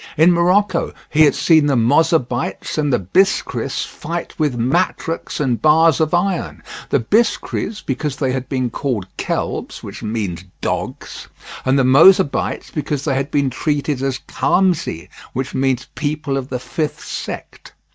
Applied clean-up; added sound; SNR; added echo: neural mask model DeepFilterNet 3.